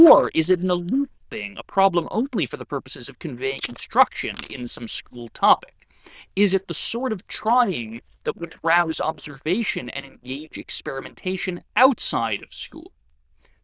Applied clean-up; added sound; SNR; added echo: neural diffusion model UNIVERSE++.